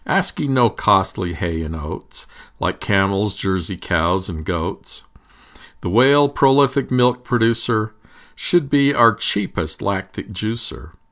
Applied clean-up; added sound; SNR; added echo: none; none; none; none.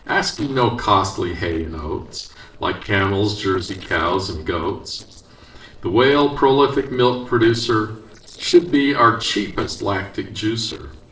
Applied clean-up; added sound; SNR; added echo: neural separator model SepFormer DNS4.